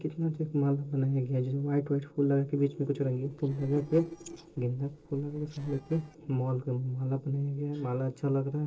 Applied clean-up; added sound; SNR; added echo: neural separator model SepFormer DNS4.